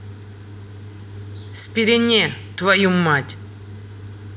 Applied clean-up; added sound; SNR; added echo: none; none; none; none.